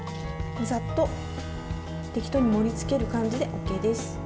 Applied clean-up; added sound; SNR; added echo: none; Bowed string instrument; 9 dB; none.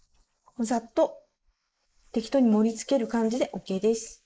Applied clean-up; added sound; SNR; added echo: neural mask model Resemble Enhance denoiser.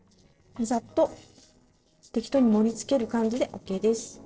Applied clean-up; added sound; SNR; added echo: neural separator model SepFormer DNS4.